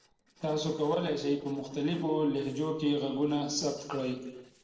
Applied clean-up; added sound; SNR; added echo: neural separator model SepFormer DNS4.